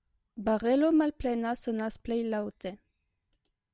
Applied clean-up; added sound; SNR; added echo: none; none; none; none.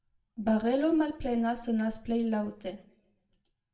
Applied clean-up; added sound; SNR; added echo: none; none; none; reverberation time 0.5 s.